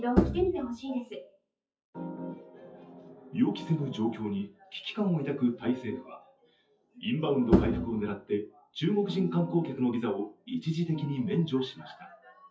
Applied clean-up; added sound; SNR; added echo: classical method WPE with log-MMSE.